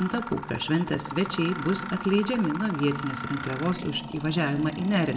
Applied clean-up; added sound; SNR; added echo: none; Mechanisms; 10 dB; reverberation time 1.3 s.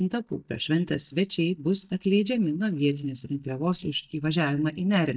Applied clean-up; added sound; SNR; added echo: neural mask model DeepFilterNet 3.